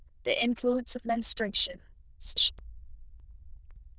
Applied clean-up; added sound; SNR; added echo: neural diffusion model UNIVERSE++.